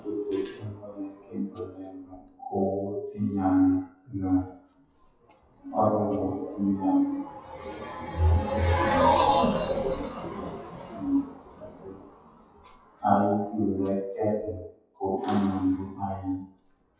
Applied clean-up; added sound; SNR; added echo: classical method WPE with log-MMSE.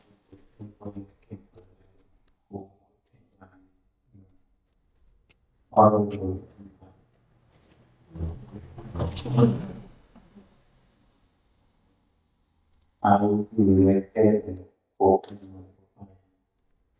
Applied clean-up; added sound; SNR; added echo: neural mask model DeepFilterNet 3.